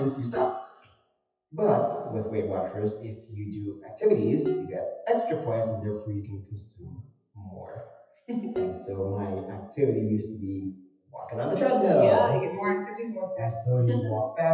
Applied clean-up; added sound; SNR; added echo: classical method WPE with log-MMSE.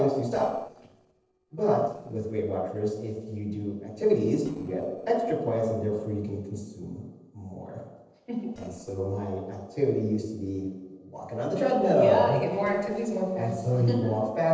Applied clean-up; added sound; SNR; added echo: neural separator model SepFormer DNS4.